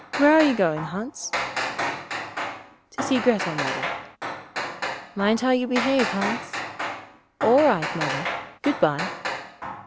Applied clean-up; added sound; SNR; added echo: none; Hammer; 5 dB; none.